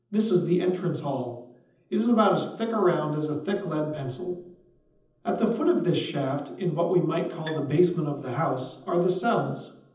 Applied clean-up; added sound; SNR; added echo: none; Bowed string instrument; 20 dB; reverberation time 0.8 s.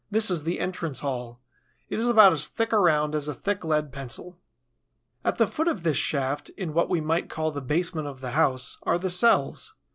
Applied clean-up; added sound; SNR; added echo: none; none; none; none.